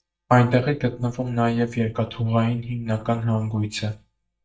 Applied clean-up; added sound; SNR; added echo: neural mask model DeepFilterNet 3.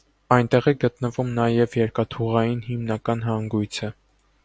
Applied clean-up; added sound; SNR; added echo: none; none; none; none.